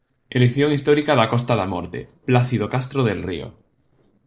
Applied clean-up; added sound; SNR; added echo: neural separator model SepFormer DNS4.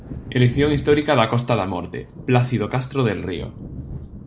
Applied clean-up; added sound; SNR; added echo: none; Thunder / Wind; 14 dB; none.